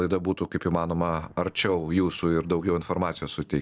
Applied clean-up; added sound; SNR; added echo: neural separator model SepFormer DNS4.